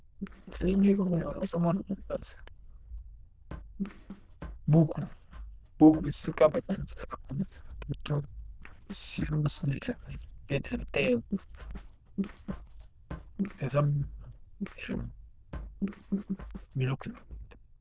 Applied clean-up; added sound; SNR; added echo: neural diffusion model UNIVERSE++.